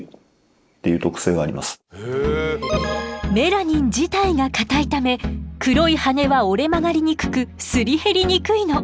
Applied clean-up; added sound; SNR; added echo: none; none; none; none.